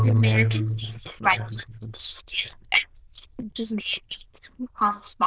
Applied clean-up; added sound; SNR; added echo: neural diffusion model UNIVERSE++.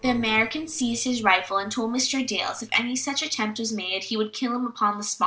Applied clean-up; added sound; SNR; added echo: neural separator model SepFormer DNS4.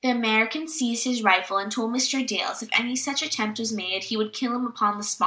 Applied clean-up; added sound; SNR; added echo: neural mask model Resemble Enhance denoiser.